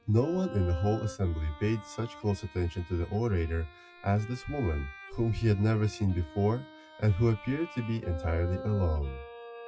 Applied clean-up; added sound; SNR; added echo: classical method WPE with log-MMSE.